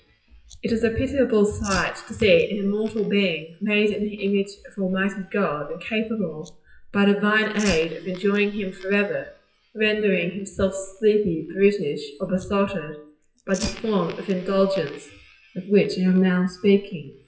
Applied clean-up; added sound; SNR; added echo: classical method WPE with log-MMSE.